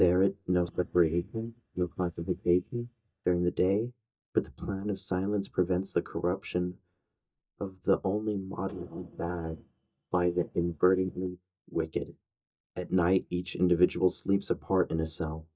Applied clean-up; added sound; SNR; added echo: neural mask model DeepFilterNet 3.